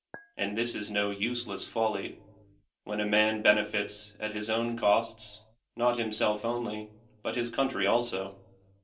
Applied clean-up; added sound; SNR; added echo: none; Chink, clink; 20 dB; reverberation time 0.3 s.